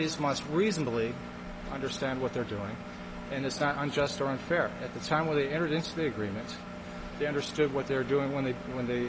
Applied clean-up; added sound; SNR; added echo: none; Engine; 10 dB; none.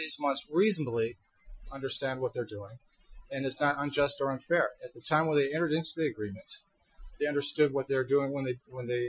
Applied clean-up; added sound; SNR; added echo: classical method Wiener filter.